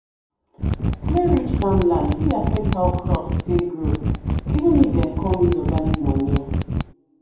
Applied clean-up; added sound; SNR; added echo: none; Mechanisms; -1 dB; reverberation time 1.2 s.